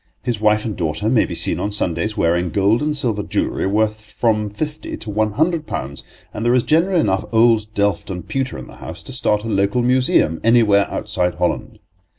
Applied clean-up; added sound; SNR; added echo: none; none; none; none.